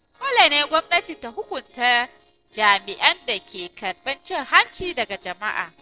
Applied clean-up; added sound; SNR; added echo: neural separator model SepFormer DNS4.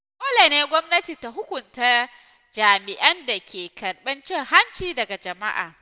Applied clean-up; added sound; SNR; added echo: none; none; none; none.